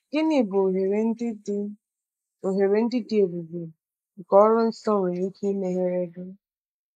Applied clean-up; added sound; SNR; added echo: neural mask model Resemble Enhance denoiser.